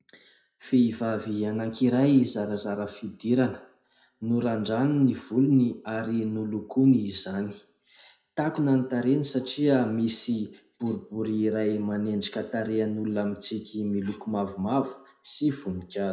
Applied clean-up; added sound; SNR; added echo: none; none; none; reverberation time 0.5 s.